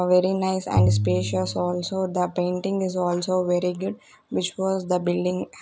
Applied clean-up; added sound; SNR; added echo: none; Piano; 2 dB; none.